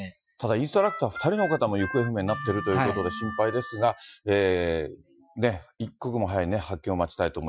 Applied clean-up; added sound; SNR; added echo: classical method Wiener filter.